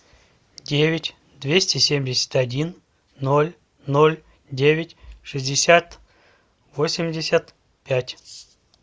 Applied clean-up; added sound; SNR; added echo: none; none; none; none.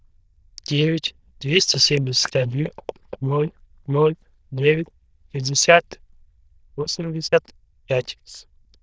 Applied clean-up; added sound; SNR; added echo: neural diffusion model UNIVERSE++.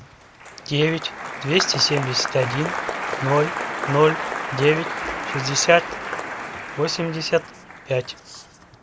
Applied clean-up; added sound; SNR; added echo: none; Applause; 6 dB; none.